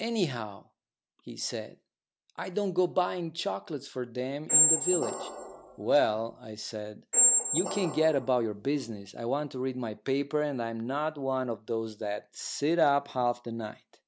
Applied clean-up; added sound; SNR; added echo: none; Squeak; -3 dB; none.